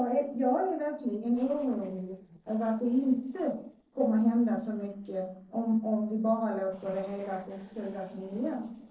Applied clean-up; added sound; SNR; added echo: neural separator model SepFormer DNS4.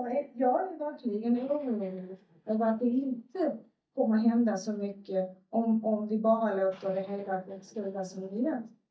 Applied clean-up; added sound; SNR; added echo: neural mask model DeepFilterNet 3.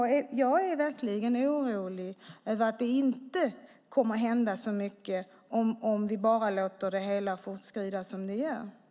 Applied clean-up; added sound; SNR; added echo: none; none; none; none.